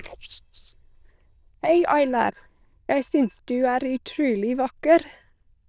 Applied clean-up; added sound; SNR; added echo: neural diffusion model UNIVERSE++.